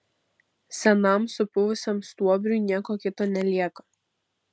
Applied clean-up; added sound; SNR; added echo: none; none; none; none.